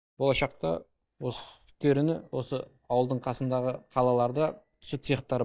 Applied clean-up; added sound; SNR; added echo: neural mask model DeepFilterNet 3.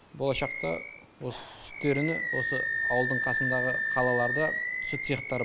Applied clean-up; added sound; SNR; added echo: none; Animal; 0 dB; none.